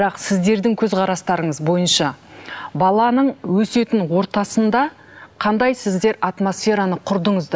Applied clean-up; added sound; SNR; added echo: none; none; none; none.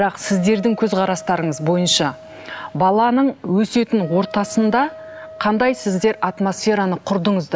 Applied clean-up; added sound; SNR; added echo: none; Wind instrument, woodwind instrument; 19 dB; none.